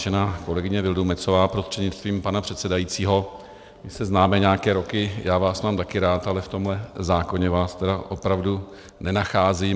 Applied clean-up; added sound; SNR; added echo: none; none; none; none.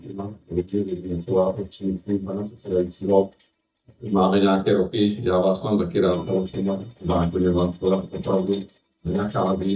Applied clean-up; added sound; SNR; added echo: neural mask model DeepFilterNet 3.